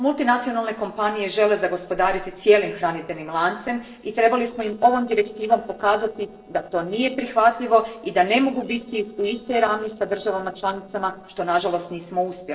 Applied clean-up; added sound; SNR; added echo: neural separator model SepFormer DNS4.